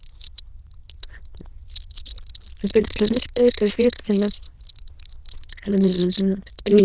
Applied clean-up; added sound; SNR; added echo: neural diffusion model UNIVERSE++.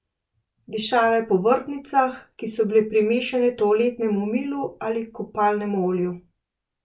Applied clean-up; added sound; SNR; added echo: none; none; none; none.